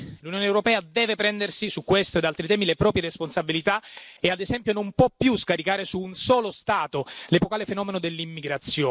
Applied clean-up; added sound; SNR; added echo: none; none; none; none.